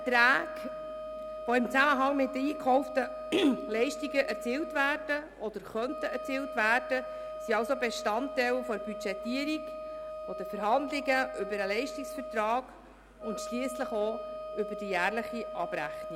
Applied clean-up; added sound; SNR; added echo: none; Wind instrument, woodwind instrument; 8 dB; none.